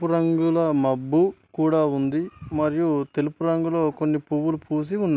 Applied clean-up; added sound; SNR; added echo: none; none; none; none.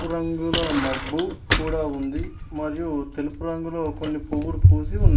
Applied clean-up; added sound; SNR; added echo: none; Bicycle; -4 dB; reverberation time 0.3 s.